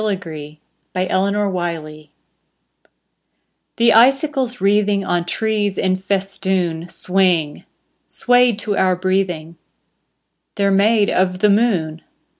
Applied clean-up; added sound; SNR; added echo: none; none; none; none.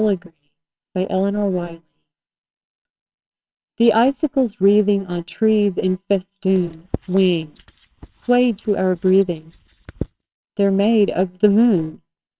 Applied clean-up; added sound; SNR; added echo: neural separator model SepFormer WHAMR!.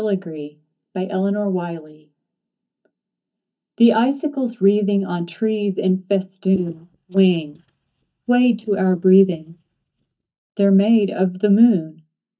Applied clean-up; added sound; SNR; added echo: neural mask model DeepFilterNet 3.